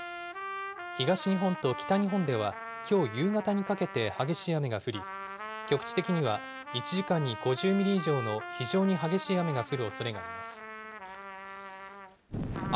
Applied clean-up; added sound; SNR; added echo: none; Trumpet; 10 dB; none.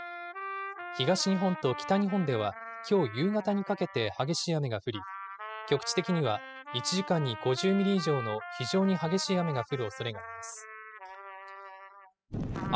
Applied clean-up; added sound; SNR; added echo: classical method spectral subtraction.